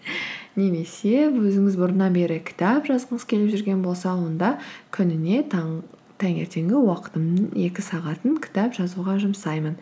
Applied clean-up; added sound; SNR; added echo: none; none; none; none.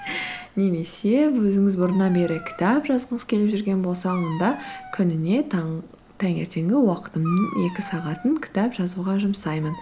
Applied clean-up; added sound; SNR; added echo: none; Dog; 18 dB; none.